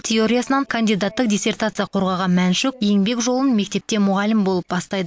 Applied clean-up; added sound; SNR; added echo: none; none; none; none.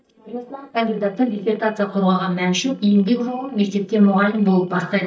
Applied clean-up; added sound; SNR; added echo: neural mask model DeepFilterNet 3.